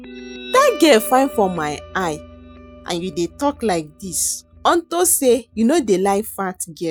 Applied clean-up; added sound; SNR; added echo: none; Guitar; 17 dB; none.